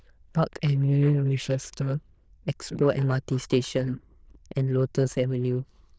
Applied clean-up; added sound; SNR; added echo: neural diffusion model UNIVERSE++.